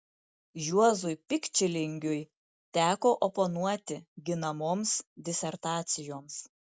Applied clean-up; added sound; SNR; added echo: none; none; none; none.